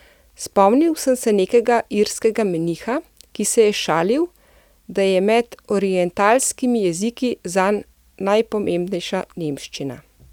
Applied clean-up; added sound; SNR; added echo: none; none; none; none.